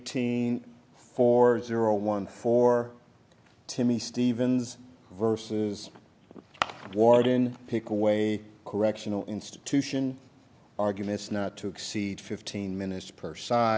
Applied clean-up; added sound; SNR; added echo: none; Telephone; 20 dB; none.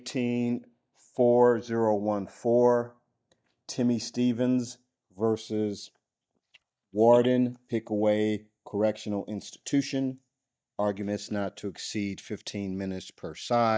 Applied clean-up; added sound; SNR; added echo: neural mask model DeepFilterNet 3.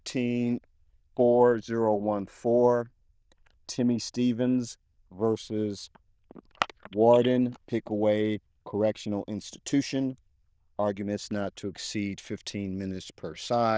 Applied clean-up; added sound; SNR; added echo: neural diffusion model UNIVERSE++.